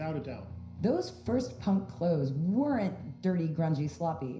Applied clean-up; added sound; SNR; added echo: none; Bowed string instrument; 19 dB; reverberation time 0.5 s.